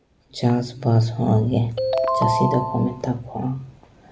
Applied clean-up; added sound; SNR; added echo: none; Ringtone; 2 dB; none.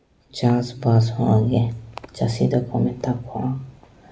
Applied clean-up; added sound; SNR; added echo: none; none; none; none.